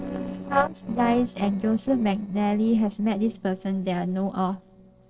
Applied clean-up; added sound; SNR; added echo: neural separator model SepFormer DNS4.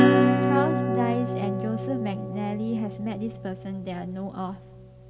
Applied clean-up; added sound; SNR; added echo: none; Acoustic guitar / Strum; -5 dB; reverberation time 0.5 s.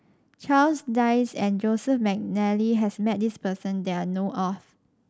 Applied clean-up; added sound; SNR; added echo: none; none; none; none.